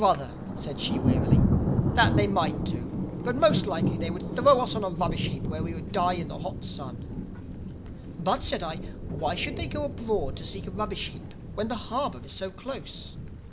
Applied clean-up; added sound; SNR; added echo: none; Thunder; 0 dB; none.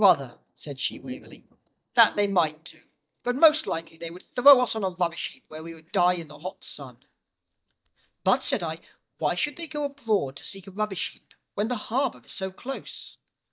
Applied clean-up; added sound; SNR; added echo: neural mask model DeepFilterNet 3.